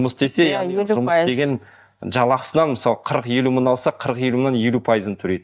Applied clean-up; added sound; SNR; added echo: neural mask model DeepFilterNet 3.